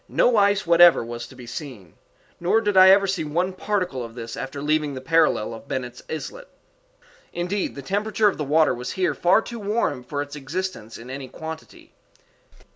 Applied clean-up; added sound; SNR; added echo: none; none; none; none.